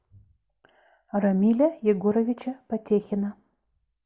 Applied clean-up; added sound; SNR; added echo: none; none; none; none.